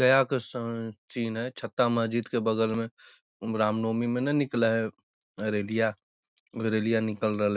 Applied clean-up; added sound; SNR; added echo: none; none; none; none.